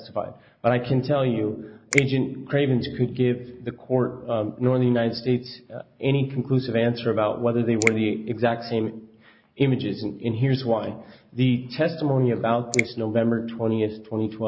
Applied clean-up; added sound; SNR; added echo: neural mask model Resemble Enhance denoiser.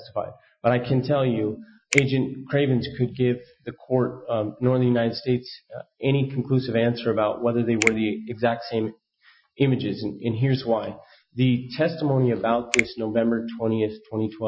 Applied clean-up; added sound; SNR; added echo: classical method Wiener filter.